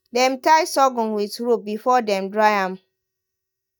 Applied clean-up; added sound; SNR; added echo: neural mask model DeepFilterNet 3.